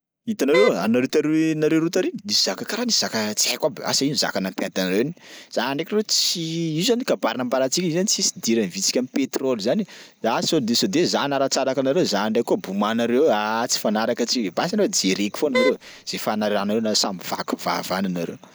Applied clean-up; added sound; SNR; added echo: none; Wind instrument, woodwind instrument; 3 dB; none.